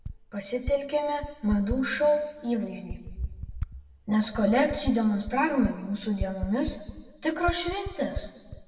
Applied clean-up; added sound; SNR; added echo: none; Typing; 10 dB; reverberation time 1.2 s.